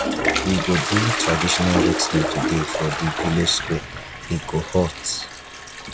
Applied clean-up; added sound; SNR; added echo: none; Toilet flush; 1 dB; none.